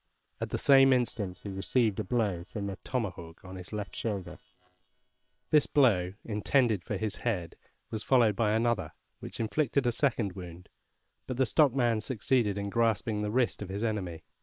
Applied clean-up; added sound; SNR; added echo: neural separator model SepFormer WHAM!.